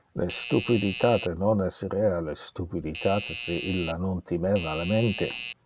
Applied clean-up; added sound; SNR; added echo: none; Doorbell; 7 dB; none.